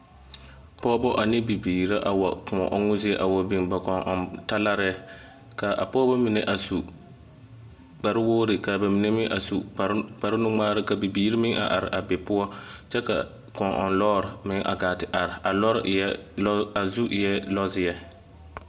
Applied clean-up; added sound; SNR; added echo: none; none; none; reverberation time 0.3 s.